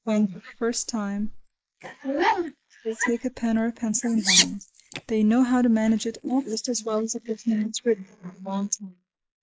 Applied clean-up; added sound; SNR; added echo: neural mask model Resemble Enhance denoiser.